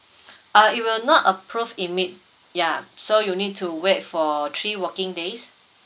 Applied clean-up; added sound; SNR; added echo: none; none; none; none.